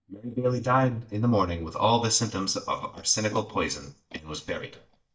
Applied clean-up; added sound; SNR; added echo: neural mask model DeepFilterNet 3.